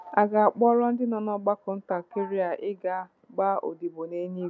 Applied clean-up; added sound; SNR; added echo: none; none; none; none.